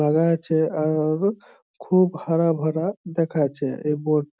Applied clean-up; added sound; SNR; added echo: none; none; none; none.